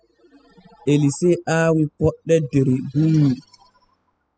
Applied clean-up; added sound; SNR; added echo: classical method spectral subtraction.